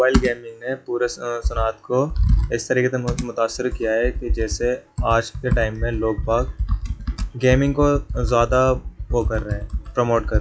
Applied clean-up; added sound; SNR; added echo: classical method log-MMSE.